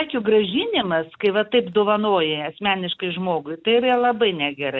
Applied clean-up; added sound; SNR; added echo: none; none; none; none.